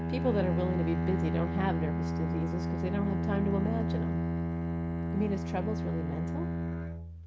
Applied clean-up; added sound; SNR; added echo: none; Bowed string instrument; -3 dB; none.